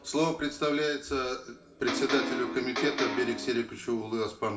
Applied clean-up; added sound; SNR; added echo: none; Electric guitar; 3 dB; reverberation time 0.3 s.